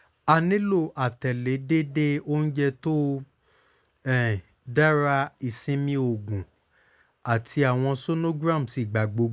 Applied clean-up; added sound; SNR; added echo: none; none; none; none.